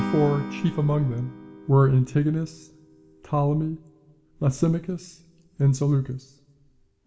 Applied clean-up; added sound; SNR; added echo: none; Acoustic guitar / Strum; 14 dB; reverberation time 0.8 s.